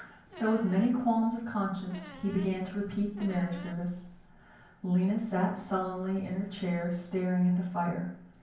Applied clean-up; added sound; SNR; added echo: none; Squeak; 19 dB; reverberation time 0.9 s.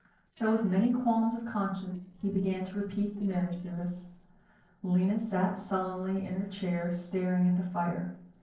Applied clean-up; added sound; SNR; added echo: neural separator model SepFormer DNS4.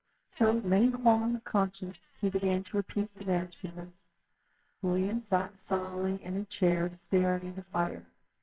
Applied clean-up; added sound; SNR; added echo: neural separator model SepFormer WHAMR!.